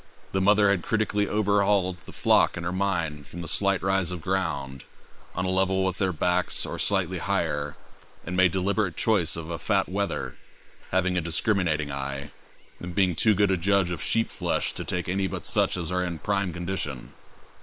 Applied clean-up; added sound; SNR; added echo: neural separator model SepFormer WHAM!.